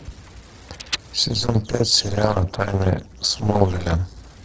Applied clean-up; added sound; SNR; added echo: neural separator model SepFormer DNS4.